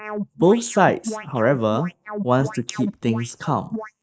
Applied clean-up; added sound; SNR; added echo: neural mask model Resemble Enhance denoiser.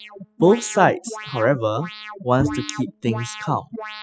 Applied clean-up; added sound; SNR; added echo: classical method spectral subtraction.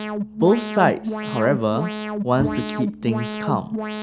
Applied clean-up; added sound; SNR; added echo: none; Bowed string instrument + Alarm; 4 dB; none.